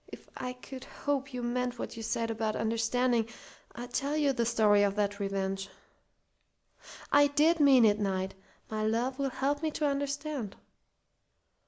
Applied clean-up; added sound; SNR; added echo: none; none; none; none.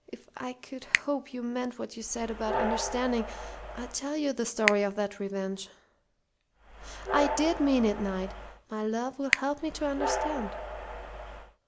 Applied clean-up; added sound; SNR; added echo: none; Train + Finger snapping; 3 dB; none.